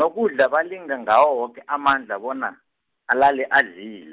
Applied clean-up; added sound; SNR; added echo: none; none; none; none.